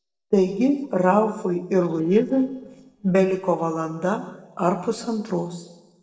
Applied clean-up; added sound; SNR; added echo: neural separator model SepFormer DNS4.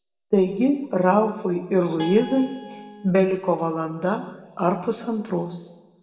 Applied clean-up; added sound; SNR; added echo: none; Guitar; 13 dB; reverberation time 1.1 s.